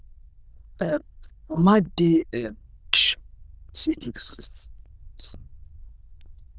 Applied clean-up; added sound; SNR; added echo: neural diffusion model UNIVERSE++.